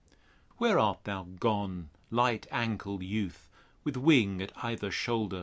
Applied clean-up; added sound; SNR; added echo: none; none; none; none.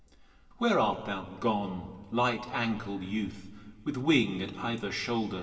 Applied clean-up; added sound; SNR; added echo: none; none; none; reverberation time 2.0 s.